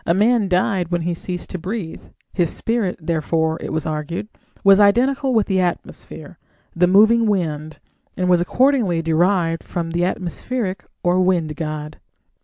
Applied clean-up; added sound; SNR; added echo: none; none; none; none.